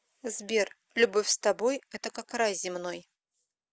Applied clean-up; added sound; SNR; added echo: none; none; none; none.